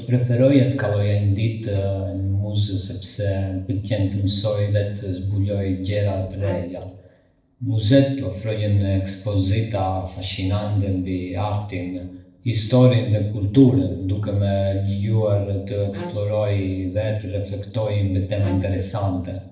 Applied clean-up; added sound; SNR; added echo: neural separator model SepFormer DNS4.